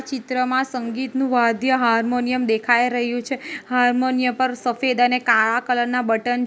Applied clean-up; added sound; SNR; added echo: none; none; none; none.